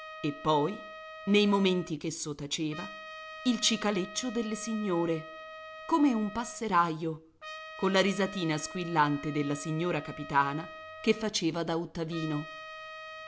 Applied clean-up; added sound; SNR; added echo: none; Trumpet; 14 dB; none.